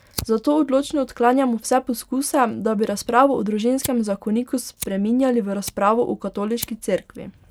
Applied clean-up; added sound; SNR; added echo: none; Fire; 19 dB; none.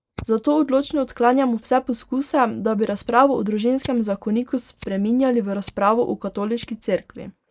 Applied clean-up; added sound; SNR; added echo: neural mask model Resemble Enhance denoiser.